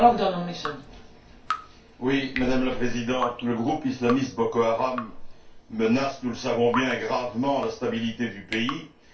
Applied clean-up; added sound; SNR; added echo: none; Drip; 13 dB; reverberation time 0.2 s.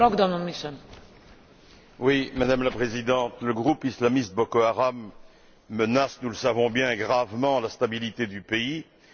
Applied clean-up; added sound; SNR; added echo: none; none; none; none.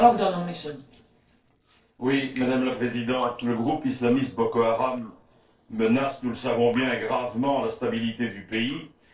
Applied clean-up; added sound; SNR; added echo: neural separator model SepFormer DNS4.